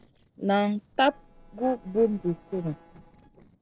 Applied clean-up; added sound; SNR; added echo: neural separator model SepFormer DNS4.